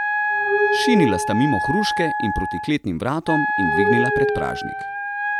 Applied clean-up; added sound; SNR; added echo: none; Glass + Wind instrument, woodwind instrument; -2 dB; none.